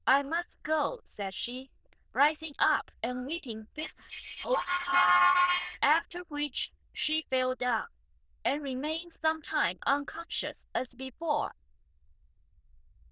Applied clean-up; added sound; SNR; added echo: neural diffusion model UNIVERSE++.